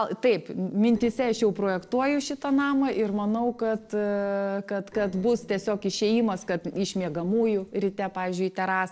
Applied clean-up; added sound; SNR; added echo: neural separator model SepFormer DNS4.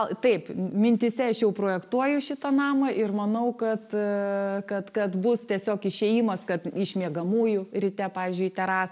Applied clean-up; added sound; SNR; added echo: none; none; none; none.